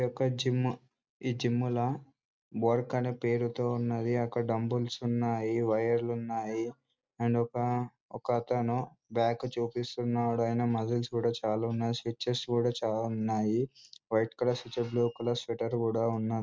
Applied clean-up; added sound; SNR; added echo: none; none; none; none.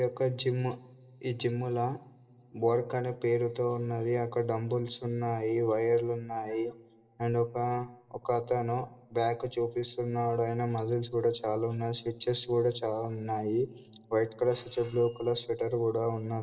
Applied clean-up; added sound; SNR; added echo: none; none; none; reverberation time 2.2 s.